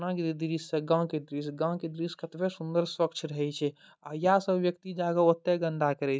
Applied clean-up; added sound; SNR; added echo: none; none; none; none.